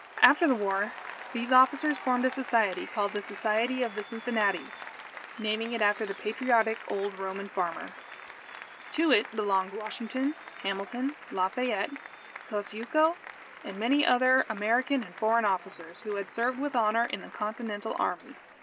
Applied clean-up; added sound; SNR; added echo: none; Applause; 15 dB; none.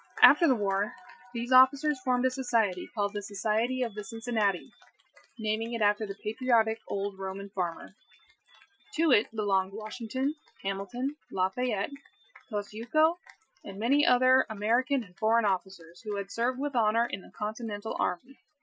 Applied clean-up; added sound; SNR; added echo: classical method Wiener filter.